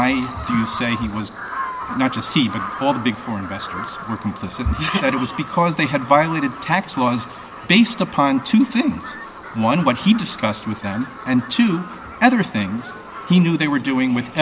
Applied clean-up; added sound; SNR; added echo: none; Bird vocalization, bird call, bird song; 12 dB; none.